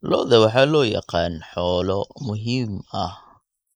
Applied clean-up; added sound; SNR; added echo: neural mask model Resemble Enhance denoiser.